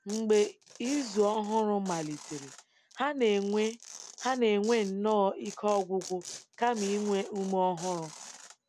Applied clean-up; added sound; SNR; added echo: none; Tearing; 17 dB; none.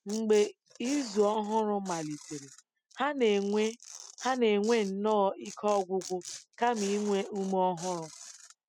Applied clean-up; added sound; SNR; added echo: classical method spectral subtraction.